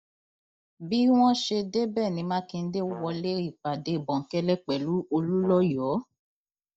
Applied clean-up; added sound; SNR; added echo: neural mask model DeepFilterNet 3.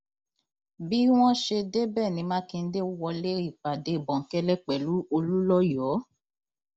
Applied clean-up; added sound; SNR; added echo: none; none; none; none.